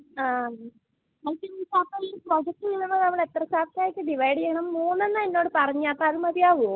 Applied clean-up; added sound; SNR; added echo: none; none; none; none.